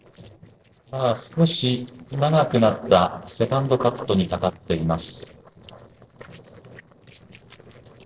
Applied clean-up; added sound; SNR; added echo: neural separator model SepFormer DNS4.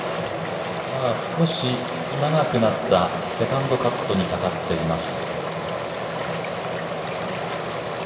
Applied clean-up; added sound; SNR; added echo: none; Stream; 9 dB; reverberation time 2.2 s.